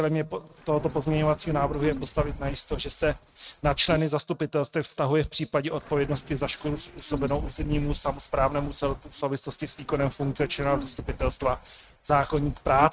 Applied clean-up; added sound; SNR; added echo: neural mask model RNNoise.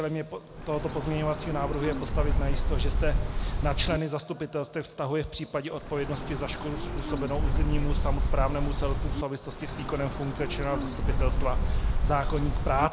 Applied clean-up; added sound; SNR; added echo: none; Bird; -4 dB; none.